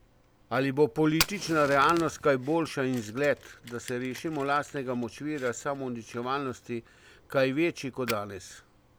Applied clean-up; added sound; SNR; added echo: none; Fire; 13 dB; none.